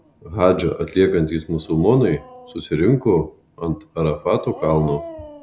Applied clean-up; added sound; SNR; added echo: none; Dog; 20 dB; none.